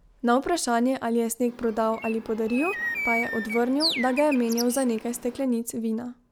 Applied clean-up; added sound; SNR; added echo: none; Bird; 7 dB; none.